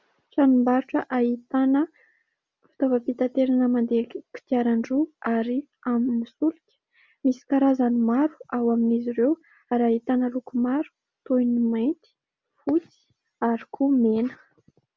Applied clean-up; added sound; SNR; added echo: none; none; none; none.